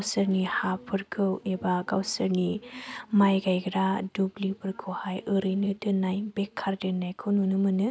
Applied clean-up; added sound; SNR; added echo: none; none; none; none.